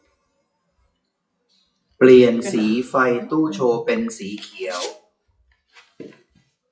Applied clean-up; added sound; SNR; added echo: classical method WPE with log-MMSE.